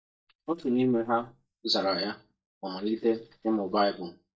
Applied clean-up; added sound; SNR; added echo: neural mask model DeepFilterNet 3.